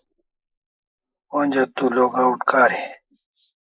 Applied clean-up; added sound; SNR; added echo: neural mask model Resemble Enhance denoiser.